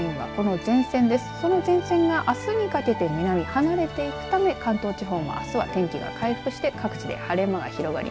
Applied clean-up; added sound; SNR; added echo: none; none; none; none.